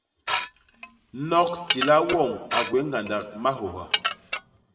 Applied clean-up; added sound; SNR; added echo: none; Dishes, pots, and pans / Glass; 4 dB; reverberation time 1.2 s.